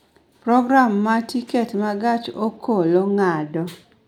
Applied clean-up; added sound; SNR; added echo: none; none; none; none.